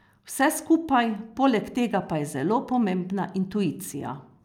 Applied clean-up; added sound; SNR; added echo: none; none; none; none.